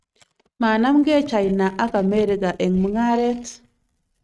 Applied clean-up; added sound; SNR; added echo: neural mask model RNNoise.